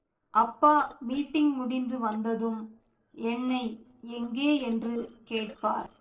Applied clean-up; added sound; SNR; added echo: neural separator model SepFormer DNS4.